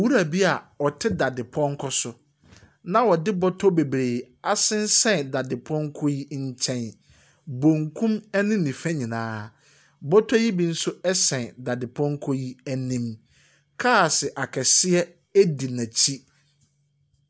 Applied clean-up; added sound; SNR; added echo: none; none; none; none.